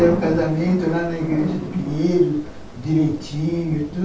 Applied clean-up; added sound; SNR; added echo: none; Thunder / Rain; 12 dB; reverberation time 0.3 s.